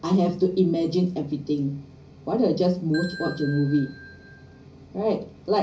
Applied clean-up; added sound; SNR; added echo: none; Ringtone / Bell; 15 dB; reverberation time 0.5 s.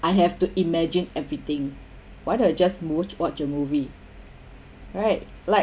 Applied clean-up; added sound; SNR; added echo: none; none; none; none.